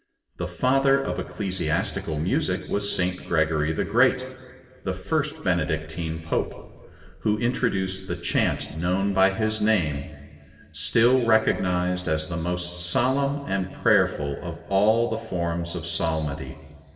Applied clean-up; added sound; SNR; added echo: none; none; none; reverberation time 2.6 s.